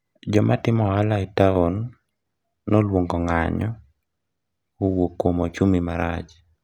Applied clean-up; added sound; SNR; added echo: none; none; none; none.